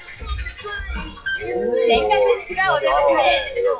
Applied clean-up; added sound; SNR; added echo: classical method WPE with log-MMSE.